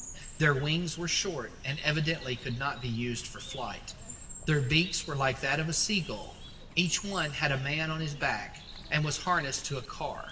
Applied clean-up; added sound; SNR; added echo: none; Bird; 14 dB; reverberation time 2.0 s.